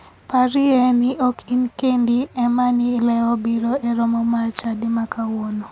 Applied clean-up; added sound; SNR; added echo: none; none; none; none.